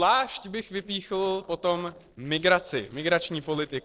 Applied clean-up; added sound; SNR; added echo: neural separator model SepFormer DNS4.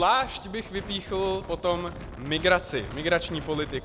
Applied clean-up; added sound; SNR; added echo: none; Wind; 12 dB; none.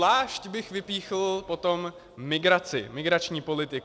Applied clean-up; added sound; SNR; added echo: none; none; none; none.